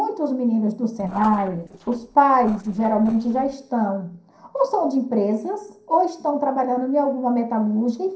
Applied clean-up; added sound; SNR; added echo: neural separator model SepFormer DNS4.